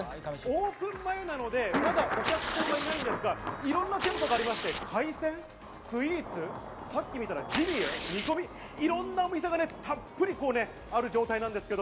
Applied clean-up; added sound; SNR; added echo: none; Thunder + Tearing; 6 dB; none.